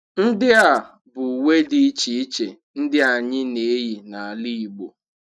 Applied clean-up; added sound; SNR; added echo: neural mask model DeepFilterNet 3.